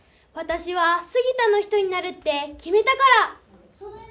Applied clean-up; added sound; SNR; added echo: none; none; none; none.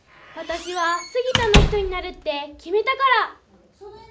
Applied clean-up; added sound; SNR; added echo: none; Squeak / Slam; -1 dB; none.